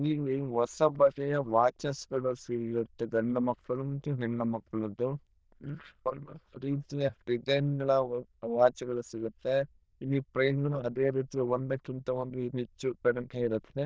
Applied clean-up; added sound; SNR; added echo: neural diffusion model UNIVERSE++.